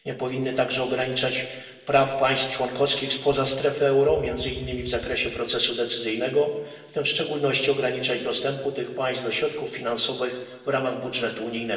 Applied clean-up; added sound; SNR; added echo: none; Motorcycle / Engine; 15 dB; reverberation time 1.4 s.